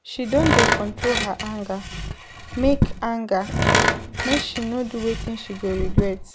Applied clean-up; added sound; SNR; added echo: none; Tools; -2 dB; none.